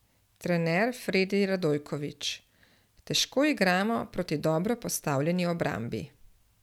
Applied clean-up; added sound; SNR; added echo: none; none; none; none.